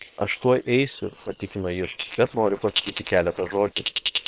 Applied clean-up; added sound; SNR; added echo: neural separator model SepFormer WHAM!.